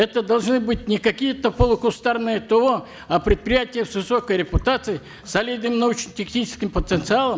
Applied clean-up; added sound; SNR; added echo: none; none; none; none.